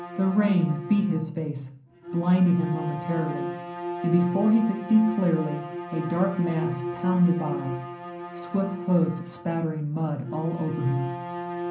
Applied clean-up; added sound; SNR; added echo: none; Bowed string instrument; 9 dB; reverberation time 0.6 s.